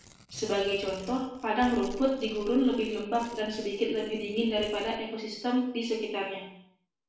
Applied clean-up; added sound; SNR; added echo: none; Tearing; 20 dB; reverberation time 0.7 s.